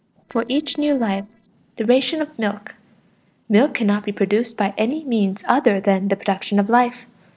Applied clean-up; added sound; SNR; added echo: neural separator model SepFormer DNS4.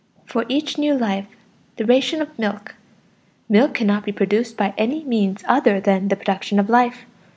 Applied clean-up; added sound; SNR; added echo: none; none; none; none.